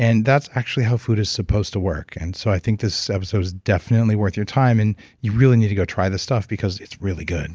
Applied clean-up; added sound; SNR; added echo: none; none; none; none.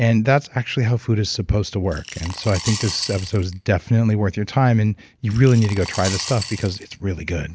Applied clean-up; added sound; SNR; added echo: none; Coin (dropping) / Glass; 14 dB; none.